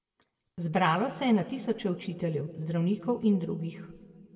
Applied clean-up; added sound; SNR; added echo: none; none; none; reverberation time 1.5 s.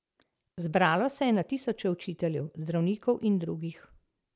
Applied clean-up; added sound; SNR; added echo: none; none; none; none.